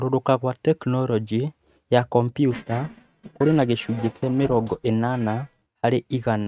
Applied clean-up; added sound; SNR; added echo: neural mask model RNNoise.